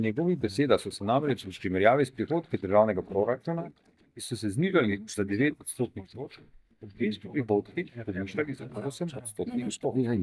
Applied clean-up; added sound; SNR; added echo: neural mask model DeepFilterNet 3.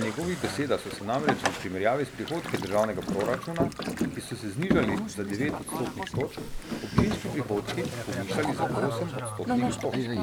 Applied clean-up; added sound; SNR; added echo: none; Boat, Water vehicle; 0 dB; none.